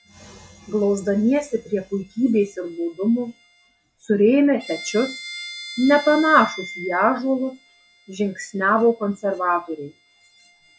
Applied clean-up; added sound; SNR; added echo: classical method log-MMSE.